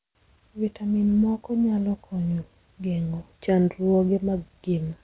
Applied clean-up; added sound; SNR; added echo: none; none; none; none.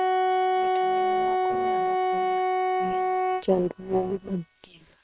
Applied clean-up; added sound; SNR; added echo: neural separator model SepFormer WHAM!.